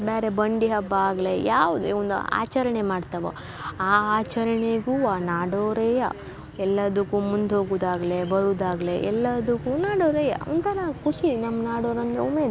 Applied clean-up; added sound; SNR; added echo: none; none; none; none.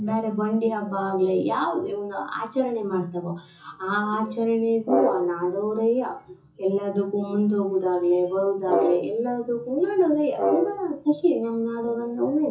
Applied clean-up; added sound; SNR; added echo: classical method WPE with log-MMSE.